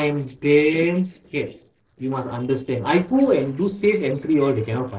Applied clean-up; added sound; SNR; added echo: neural separator model SepFormer DNS4.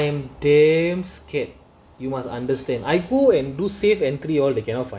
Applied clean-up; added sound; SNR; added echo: none; none; none; none.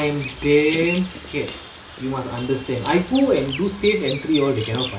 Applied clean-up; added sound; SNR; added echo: none; Bird vocalization, bird call, bird song; 11 dB; reverberation time 0.3 s.